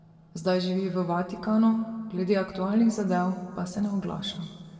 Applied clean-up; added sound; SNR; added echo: none; none; none; reverberation time 1.7 s.